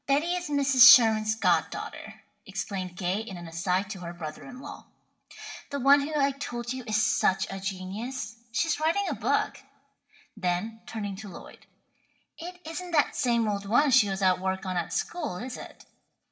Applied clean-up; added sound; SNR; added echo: none; none; none; reverberation time 0.5 s.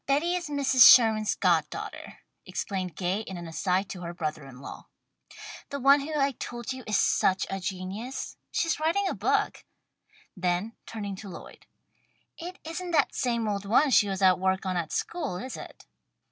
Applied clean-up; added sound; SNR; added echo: none; none; none; none.